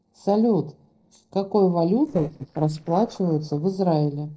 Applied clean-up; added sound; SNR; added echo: neural separator model SepFormer DNS4.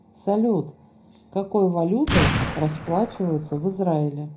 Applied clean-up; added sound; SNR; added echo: none; Explosion; 2 dB; reverberation time 0.4 s.